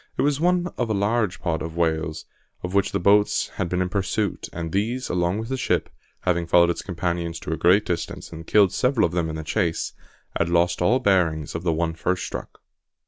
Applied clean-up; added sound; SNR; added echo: none; none; none; none.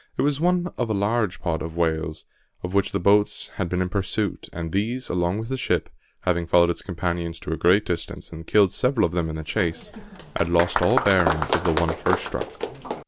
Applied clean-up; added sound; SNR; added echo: none; Applause; 4 dB; none.